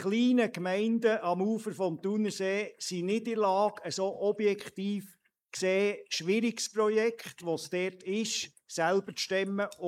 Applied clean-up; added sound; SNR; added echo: neural mask model Resemble Enhance denoiser.